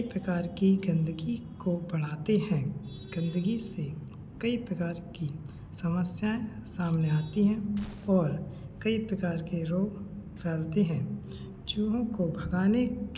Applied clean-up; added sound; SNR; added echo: none; Gunshot, gunfire; 20 dB; none.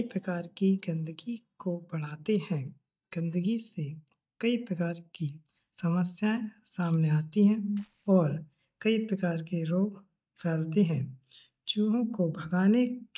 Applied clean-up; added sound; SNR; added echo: neural mask model DeepFilterNet 3.